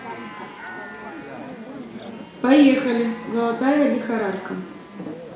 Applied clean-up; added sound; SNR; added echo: none; Chatter / Chirp, tweet / Livestock, farm animals, working animals; 12 dB; reverberation time 0.6 s.